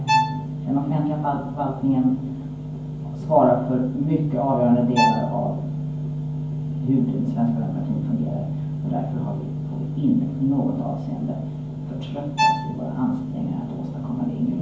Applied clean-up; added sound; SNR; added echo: none; Bowed string instrument; 3 dB; reverberation time 0.9 s.